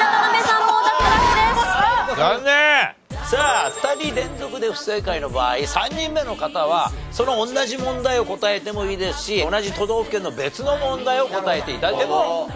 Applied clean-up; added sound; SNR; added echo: none; none; none; none.